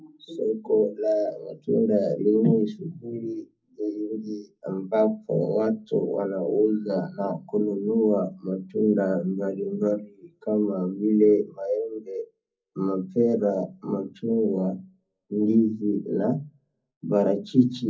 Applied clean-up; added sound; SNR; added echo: none; none; none; reverberation time 0.4 s.